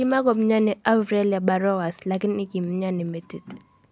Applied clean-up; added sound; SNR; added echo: none; none; none; none.